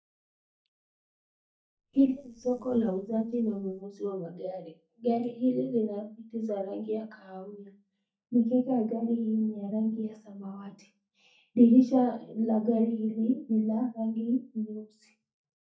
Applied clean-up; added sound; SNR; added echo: neural mask model DeepFilterNet 3.